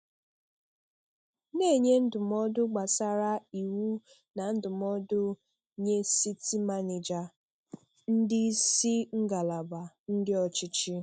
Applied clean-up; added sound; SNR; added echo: none; none; none; none.